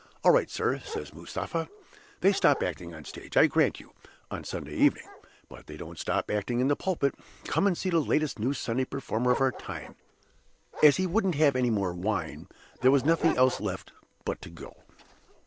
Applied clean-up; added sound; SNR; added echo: none; Dog; 18 dB; none.